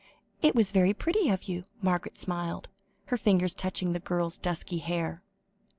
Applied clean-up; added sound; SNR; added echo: none; none; none; none.